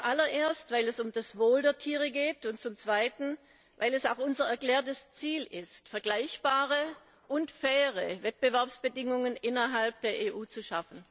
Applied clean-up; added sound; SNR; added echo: none; none; none; none.